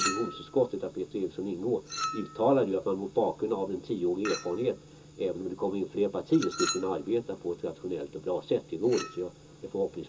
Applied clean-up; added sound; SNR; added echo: none; Chink, clink; 11 dB; reverberation time 0.2 s.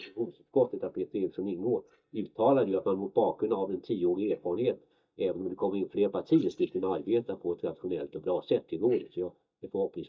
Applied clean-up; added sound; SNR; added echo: neural mask model DeepFilterNet 3.